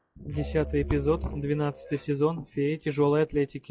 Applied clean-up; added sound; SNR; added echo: classical method log-MMSE.